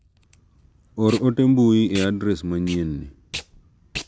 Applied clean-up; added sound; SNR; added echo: none; Packing tape, duct tape; 17 dB; none.